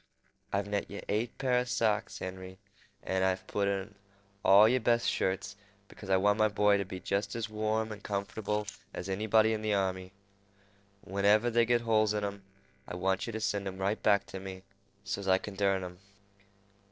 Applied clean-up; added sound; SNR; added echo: neural separator model SepFormer DNS4.